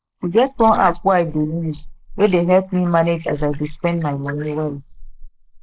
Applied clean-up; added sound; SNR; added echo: neural mask model Resemble Enhance denoiser.